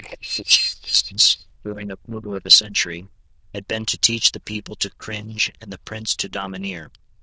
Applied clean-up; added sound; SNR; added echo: neural diffusion model UNIVERSE++.